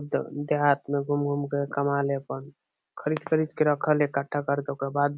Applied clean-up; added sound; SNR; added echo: none; none; none; none.